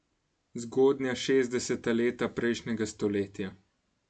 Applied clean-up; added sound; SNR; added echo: none; none; none; none.